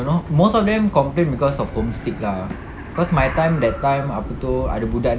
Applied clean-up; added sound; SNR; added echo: none; Animal; 18 dB; none.